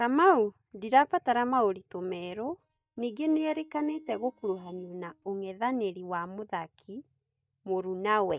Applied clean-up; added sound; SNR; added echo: neural mask model DeepFilterNet 3.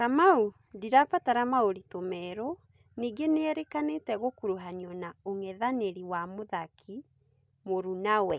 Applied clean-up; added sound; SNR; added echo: none; none; none; none.